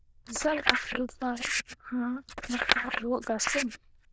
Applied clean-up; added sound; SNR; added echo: neural diffusion model UNIVERSE++.